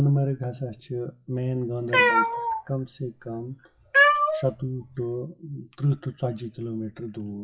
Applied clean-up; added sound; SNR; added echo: classical method WPE with log-MMSE.